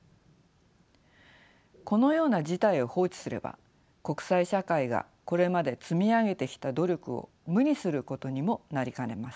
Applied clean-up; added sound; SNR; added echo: none; none; none; none.